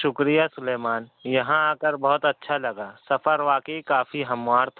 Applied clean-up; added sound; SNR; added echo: none; none; none; none.